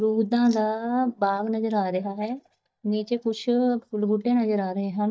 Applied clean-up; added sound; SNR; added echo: neural mask model DeepFilterNet 3.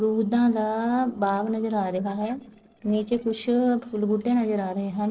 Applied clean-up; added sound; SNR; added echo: neural separator model SepFormer DNS4.